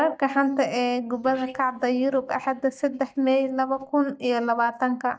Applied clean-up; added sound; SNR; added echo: neural mask model DeepFilterNet 3.